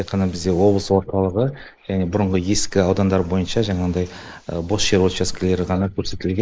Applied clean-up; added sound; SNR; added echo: neural mask model Resemble Enhance denoiser.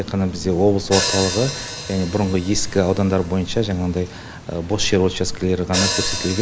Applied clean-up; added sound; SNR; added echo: none; Hi-hat; 9 dB; none.